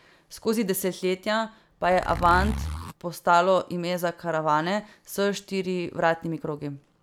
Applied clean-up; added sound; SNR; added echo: none; Zipper (clothing); 6 dB; none.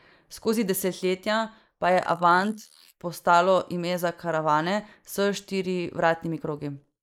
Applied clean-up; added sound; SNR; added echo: neural mask model Resemble Enhance denoiser.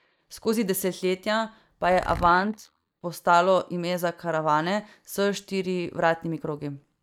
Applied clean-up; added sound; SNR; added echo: neural mask model DeepFilterNet 3.